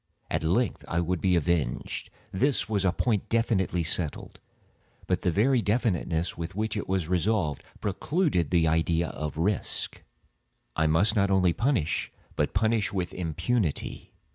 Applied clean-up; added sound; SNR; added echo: none; none; none; none.